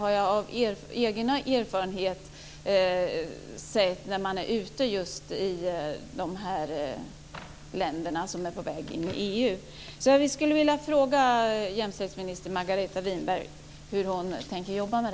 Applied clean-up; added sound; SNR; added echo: none; none; none; none.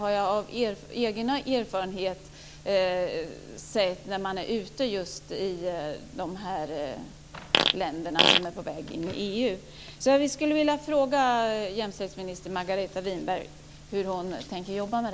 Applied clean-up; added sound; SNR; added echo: none; Fart; -4 dB; none.